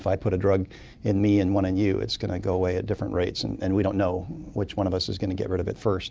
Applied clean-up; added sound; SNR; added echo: none; none; none; none.